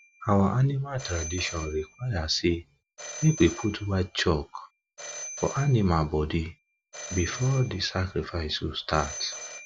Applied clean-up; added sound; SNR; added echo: none; Telephone; 15 dB; none.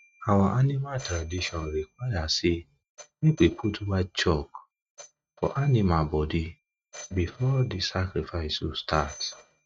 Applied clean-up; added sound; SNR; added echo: neural mask model RNNoise.